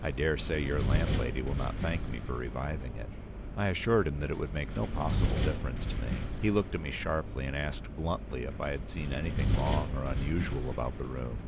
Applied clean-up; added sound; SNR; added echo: none; Wind; 0 dB; none.